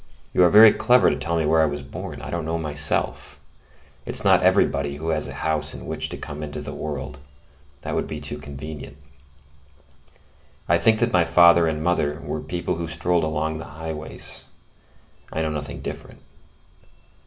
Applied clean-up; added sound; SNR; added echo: none; none; none; none.